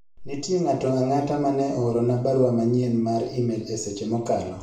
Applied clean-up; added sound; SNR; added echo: none; none; none; reverberation time 0.5 s.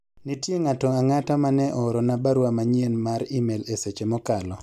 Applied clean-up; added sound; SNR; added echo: none; none; none; none.